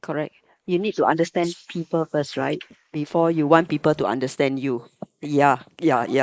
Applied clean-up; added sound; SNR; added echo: neural mask model Resemble Enhance denoiser.